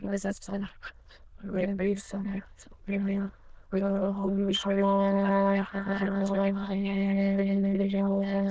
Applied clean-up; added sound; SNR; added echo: neural diffusion model UNIVERSE++.